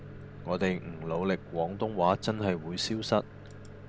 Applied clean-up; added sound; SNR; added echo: none; Microwave oven; 14 dB; none.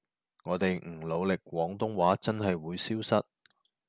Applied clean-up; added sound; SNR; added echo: none; none; none; none.